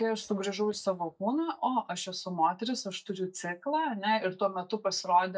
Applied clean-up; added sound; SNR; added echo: neural mask model DeepFilterNet 3.